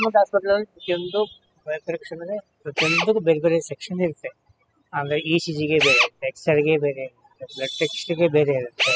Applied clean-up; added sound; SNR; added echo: classical method spectral subtraction.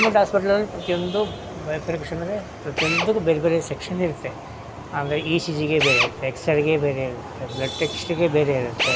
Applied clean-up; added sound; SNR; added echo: none; Drill; 7 dB; none.